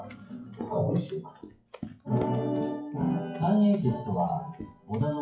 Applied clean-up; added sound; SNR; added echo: classical method WPE with log-MMSE.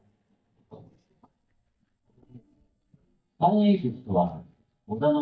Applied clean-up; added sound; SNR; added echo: neural mask model DeepFilterNet 3.